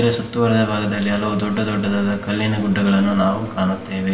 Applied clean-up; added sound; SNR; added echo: none; Engine; 17 dB; reverberation time 0.9 s.